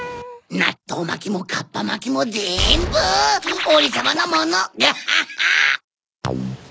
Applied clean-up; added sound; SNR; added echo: none; Gunshot, gunfire; 6 dB; none.